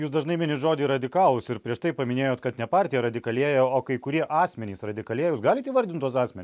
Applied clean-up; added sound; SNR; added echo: none; none; none; none.